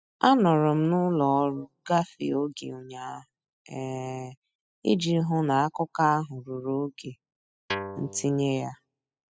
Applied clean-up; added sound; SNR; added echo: classical method spectral subtraction.